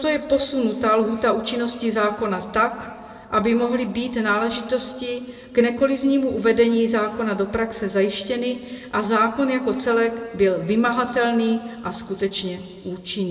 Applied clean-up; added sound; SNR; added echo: none; none; none; reverberation time 2.1 s.